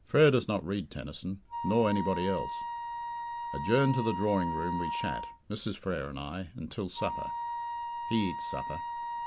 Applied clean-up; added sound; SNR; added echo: none; Wind instrument, woodwind instrument; 6 dB; none.